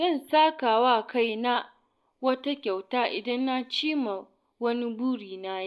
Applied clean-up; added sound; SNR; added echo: neural mask model Resemble Enhance denoiser.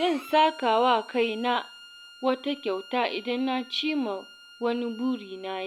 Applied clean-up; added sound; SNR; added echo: none; Bowed string instrument; 20 dB; none.